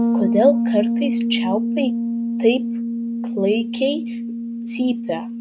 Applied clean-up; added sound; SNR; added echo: neural mask model RNNoise.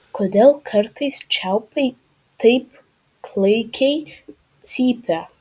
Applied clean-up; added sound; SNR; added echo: none; none; none; none.